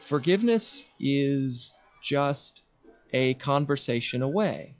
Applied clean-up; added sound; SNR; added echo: classical method log-MMSE.